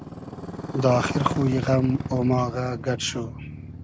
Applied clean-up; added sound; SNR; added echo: none; Motorcycle; 7 dB; none.